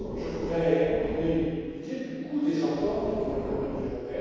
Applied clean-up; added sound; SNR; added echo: none; Breathing; 8 dB; reverberation time 2.2 s.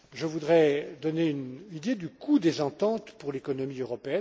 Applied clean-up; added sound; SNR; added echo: none; none; none; none.